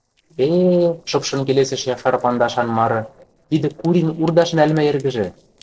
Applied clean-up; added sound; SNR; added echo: neural separator model SepFormer DNS4.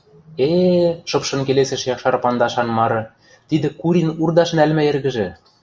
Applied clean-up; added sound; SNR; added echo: none; none; none; none.